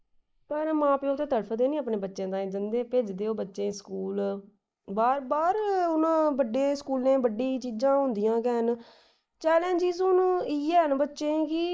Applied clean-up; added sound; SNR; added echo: neural mask model Resemble Enhance denoiser.